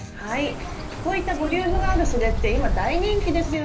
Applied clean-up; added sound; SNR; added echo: none; Bird; 0 dB; reverberation time 0.3 s.